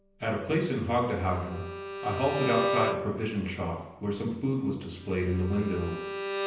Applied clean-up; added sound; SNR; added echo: none; Bowed string instrument; 6 dB; reverberation time 0.9 s.